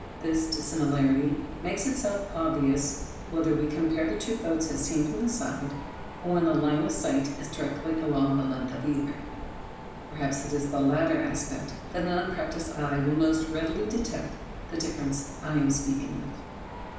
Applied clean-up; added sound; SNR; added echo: none; Mechanisms; 11 dB; reverberation time 0.9 s.